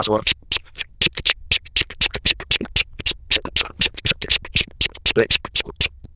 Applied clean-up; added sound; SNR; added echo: neural diffusion model UNIVERSE++.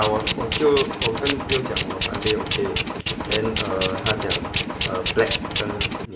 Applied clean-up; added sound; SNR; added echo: none; Tools; 1 dB; none.